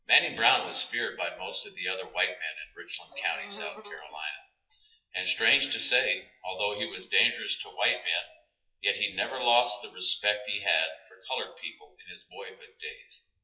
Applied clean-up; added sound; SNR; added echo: classical method WPE with log-MMSE.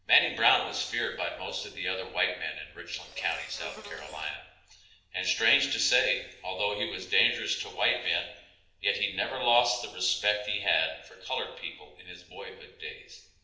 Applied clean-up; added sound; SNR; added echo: neural separator model SepFormer DNS4.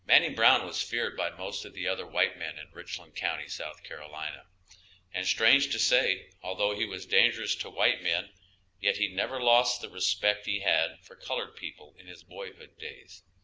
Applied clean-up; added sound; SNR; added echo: none; none; none; none.